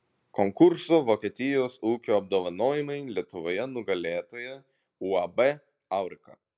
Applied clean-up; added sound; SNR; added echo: none; none; none; none.